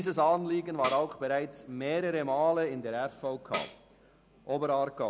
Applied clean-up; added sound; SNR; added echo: none; Tambourine; 13 dB; none.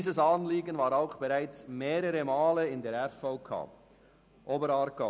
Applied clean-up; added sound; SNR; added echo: none; none; none; none.